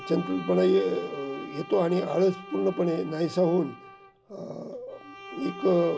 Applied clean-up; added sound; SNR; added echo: none; Bowed string instrument; 16 dB; none.